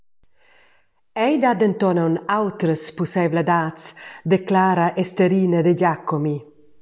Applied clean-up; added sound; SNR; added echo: none; none; none; none.